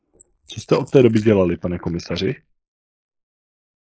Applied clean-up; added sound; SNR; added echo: neural mask model Resemble Enhance denoiser.